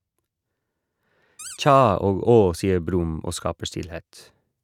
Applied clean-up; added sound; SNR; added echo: neural mask model RNNoise.